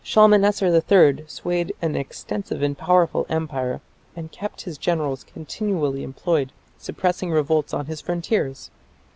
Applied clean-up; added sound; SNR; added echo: none; none; none; none.